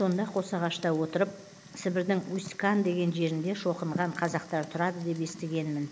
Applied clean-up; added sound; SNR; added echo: none; Fire; 17 dB; none.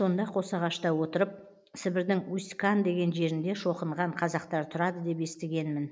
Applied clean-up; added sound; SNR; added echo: none; none; none; none.